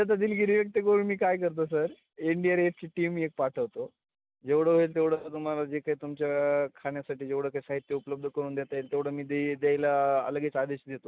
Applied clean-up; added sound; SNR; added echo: none; none; none; none.